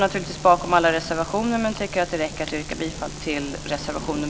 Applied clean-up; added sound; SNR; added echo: none; Thunder; 18 dB; none.